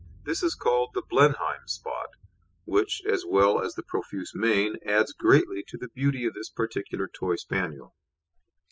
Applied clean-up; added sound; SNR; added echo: classical method spectral subtraction.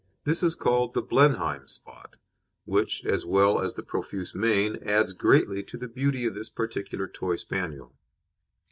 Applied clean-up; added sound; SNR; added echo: neural mask model DeepFilterNet 3.